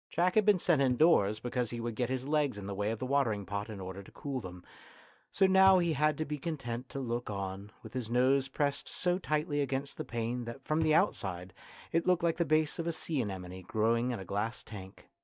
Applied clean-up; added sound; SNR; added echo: neural mask model DeepFilterNet 3.